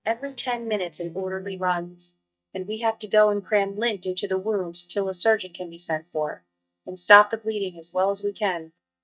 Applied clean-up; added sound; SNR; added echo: neural mask model DeepFilterNet 3.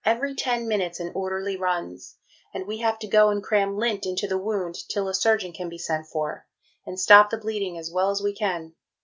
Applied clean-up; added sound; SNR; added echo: none; none; none; none.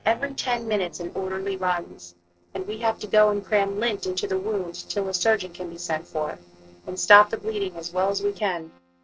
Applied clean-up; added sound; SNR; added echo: neural separator model SepFormer DNS4.